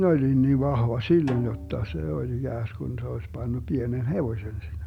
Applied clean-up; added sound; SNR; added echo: none; Snare drum; 19 dB; none.